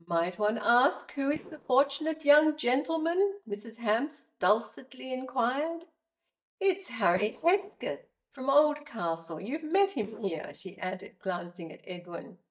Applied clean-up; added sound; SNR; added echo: neural mask model DeepFilterNet 3.